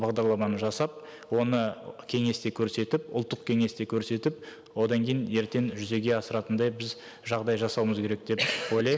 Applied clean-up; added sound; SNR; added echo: none; none; none; none.